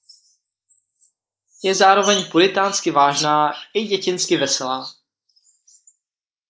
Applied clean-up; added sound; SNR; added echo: neural mask model Resemble Enhance denoiser.